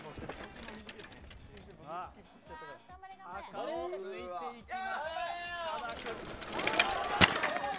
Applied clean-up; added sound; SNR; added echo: none; Bicycle; -3 dB; none.